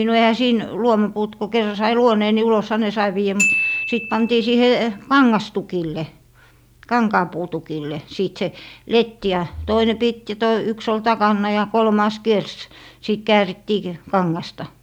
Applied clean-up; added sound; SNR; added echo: none; Glockenspiel; 7 dB; none.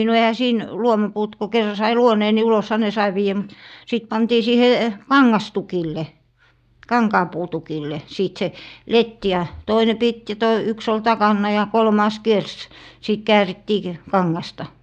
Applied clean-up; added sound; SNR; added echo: neural mask model DeepFilterNet 3.